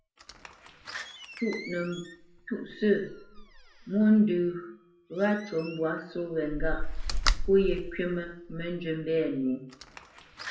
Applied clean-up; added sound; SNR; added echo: none; Slam; 6 dB; reverberation time 0.6 s.